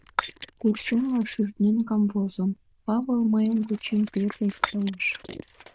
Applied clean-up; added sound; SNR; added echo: neural diffusion model UNIVERSE++.